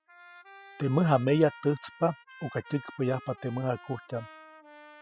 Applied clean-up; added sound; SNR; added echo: classical method spectral subtraction.